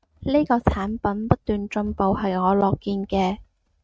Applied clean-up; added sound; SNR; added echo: neural mask model RNNoise.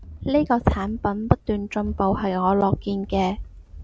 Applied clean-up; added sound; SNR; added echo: none; Run; 14 dB; none.